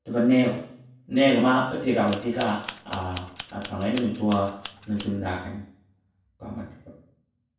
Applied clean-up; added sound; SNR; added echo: none; Scissors; 15 dB; reverberation time 0.6 s.